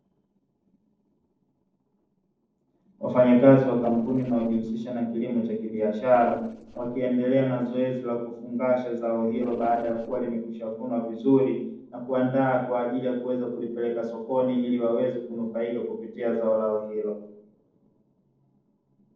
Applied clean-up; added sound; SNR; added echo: neural separator model SepFormer DNS4.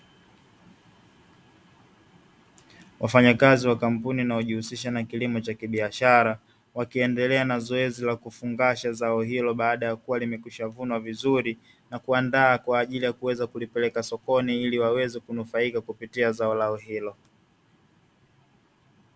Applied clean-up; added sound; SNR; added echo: none; none; none; none.